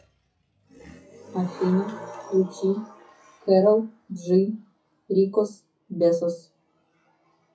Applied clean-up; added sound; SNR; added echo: classical method WPE with log-MMSE.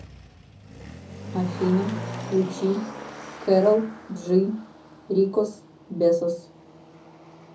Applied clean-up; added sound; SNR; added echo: none; Motor vehicle (road); 13 dB; reverberation time 0.4 s.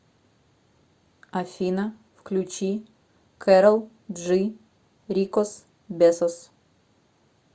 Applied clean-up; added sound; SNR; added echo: none; none; none; none.